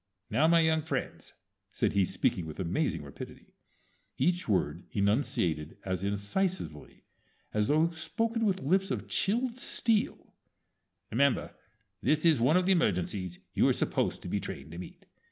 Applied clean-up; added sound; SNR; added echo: none; none; none; none.